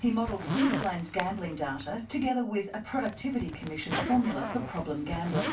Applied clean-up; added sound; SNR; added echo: none; Zipper (clothing); 6 dB; reverberation time 0.2 s.